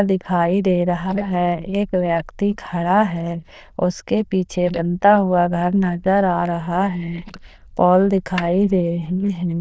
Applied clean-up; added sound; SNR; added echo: neural diffusion model UNIVERSE++.